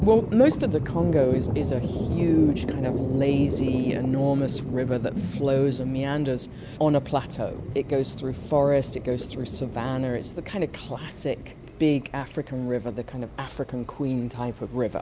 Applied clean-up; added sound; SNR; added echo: none; none; none; none.